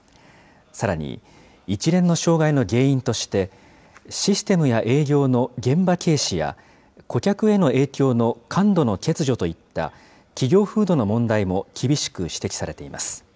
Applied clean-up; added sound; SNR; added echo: none; none; none; none.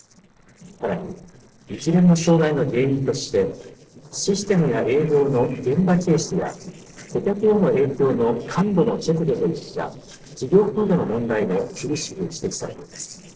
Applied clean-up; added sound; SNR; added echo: neural separator model SepFormer DNS4.